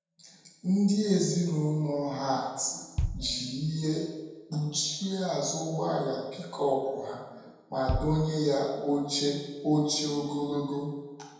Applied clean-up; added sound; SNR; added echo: none; Bass drum; 8 dB; reverberation time 1.1 s.